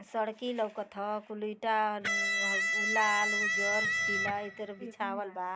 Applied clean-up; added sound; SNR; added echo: none; Electric guitar; -4 dB; none.